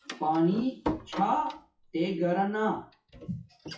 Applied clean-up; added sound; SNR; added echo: classical method WPE with log-MMSE.